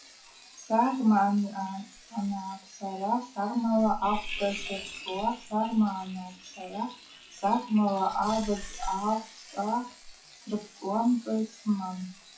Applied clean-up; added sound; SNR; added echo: classical method WPE with log-MMSE.